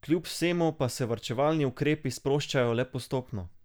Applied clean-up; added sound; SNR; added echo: none; none; none; none.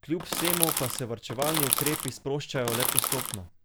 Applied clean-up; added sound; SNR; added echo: none; Crackle; -2 dB; none.